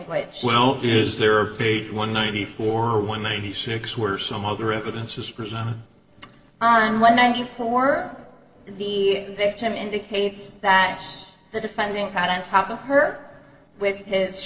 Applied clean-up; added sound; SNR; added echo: neural separator model SepFormer DNS4.